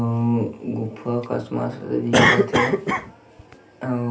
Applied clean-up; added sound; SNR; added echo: none; Cough; -1 dB; reverberation time 0.3 s.